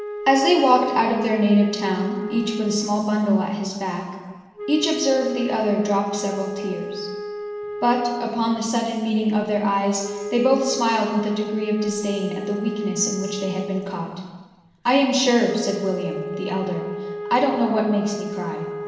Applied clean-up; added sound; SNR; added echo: none; Wind instrument, woodwind instrument; 10 dB; reverberation time 1.3 s.